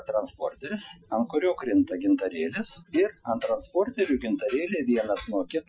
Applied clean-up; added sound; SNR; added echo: classical method Wiener filter.